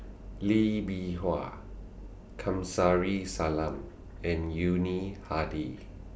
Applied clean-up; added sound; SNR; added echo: none; none; none; none.